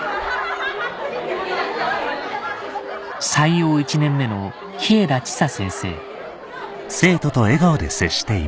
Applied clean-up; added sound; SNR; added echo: none; Telephone; 19 dB; none.